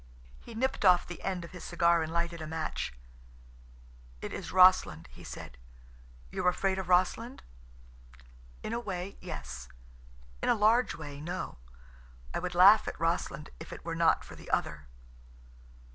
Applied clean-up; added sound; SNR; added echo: none; none; none; none.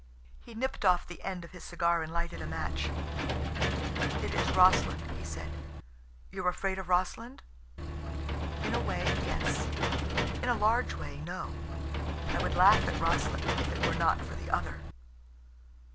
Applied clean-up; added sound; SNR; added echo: none; Engine / Mechanisms; 0 dB; none.